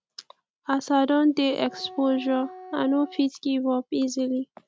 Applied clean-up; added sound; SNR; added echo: neural mask model RNNoise.